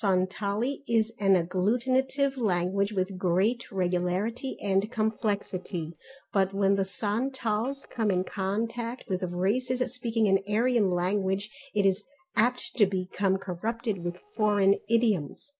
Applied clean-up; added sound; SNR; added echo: neural separator model SepFormer DNS4.